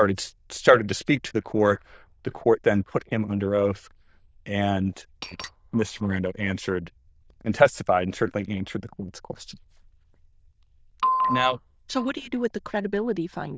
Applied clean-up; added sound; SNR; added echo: neural diffusion model UNIVERSE++.